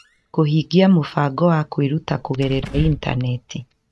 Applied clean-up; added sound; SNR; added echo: neural mask model RNNoise.